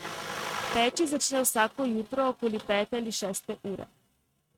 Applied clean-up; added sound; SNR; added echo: neural mask model RNNoise.